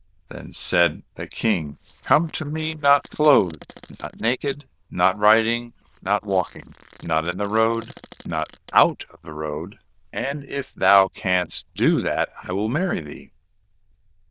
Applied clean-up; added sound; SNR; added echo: neural diffusion model UNIVERSE++.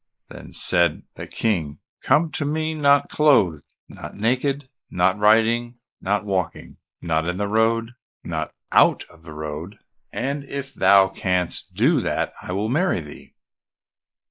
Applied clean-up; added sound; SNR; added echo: neural mask model Resemble Enhance denoiser.